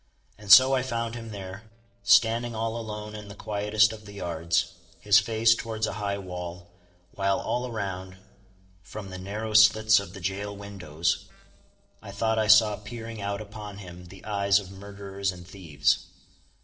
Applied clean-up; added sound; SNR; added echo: neural separator model SepFormer DNS4.